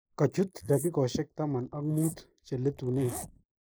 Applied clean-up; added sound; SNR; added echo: neural mask model Resemble Enhance denoiser.